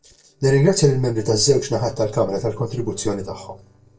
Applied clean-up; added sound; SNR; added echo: neural separator model SepFormer DNS4.